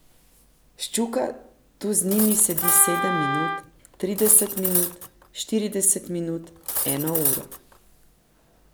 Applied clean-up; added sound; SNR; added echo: none; Wind instrument, woodwind instrument + Cutlery, silverware; 1 dB; none.